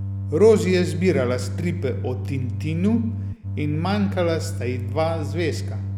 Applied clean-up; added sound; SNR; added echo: none; Organ; 4 dB; none.